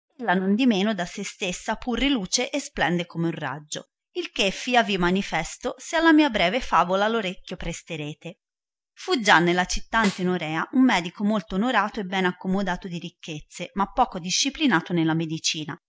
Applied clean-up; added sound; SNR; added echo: neural mask model DeepFilterNet 3.